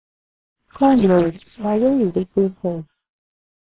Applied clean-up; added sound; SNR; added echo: neural separator model SepFormer WHAMR!.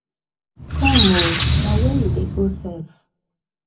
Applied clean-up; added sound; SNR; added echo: none; Squeak; -4 dB; reverberation time 0.3 s.